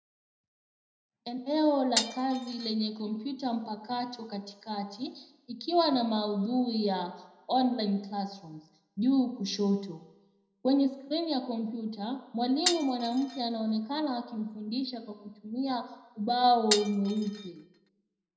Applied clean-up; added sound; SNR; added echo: none; Glass; 5 dB; reverberation time 0.7 s.